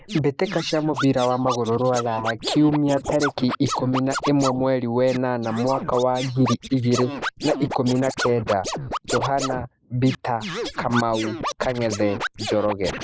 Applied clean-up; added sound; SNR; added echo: neural mask model Resemble Enhance denoiser.